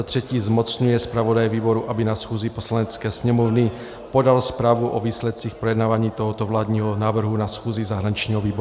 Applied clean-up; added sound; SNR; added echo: none; none; none; none.